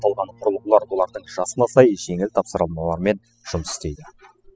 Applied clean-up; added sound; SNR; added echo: classical method spectral subtraction.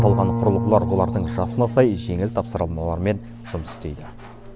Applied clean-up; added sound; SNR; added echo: none; Bowed string instrument; 4 dB; none.